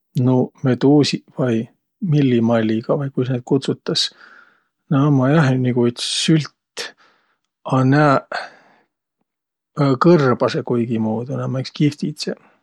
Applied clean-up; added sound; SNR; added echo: none; none; none; none.